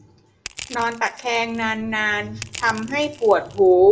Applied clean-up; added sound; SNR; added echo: none; Crushing; 19 dB; reverberation time 0.3 s.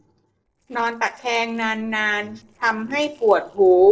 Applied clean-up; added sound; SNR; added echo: neural separator model SepFormer DNS4.